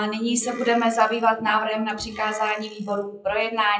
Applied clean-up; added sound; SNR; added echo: classical method WPE with log-MMSE.